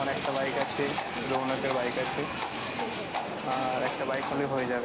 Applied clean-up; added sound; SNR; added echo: none; Livestock, farm animals, working animals; 1 dB; none.